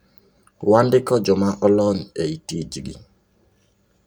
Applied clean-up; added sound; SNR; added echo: none; none; none; none.